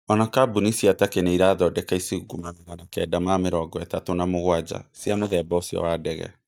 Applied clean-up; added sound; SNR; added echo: neural mask model DeepFilterNet 3.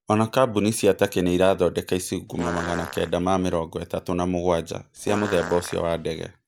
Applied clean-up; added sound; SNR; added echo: none; Fart; 11 dB; none.